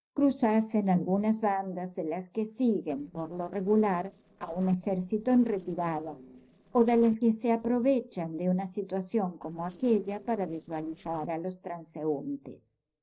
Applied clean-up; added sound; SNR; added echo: neural separator model SepFormer DNS4.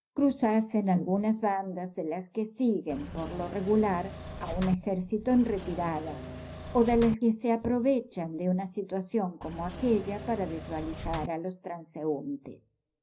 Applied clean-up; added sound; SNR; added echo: none; Engine / Mechanisms; 10 dB; reverberation time 0.4 s.